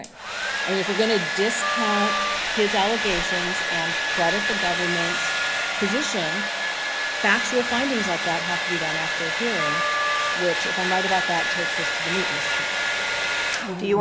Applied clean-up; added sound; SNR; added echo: none; Wind instrument, woodwind instrument + Domestic sounds, home sounds; -3 dB; none.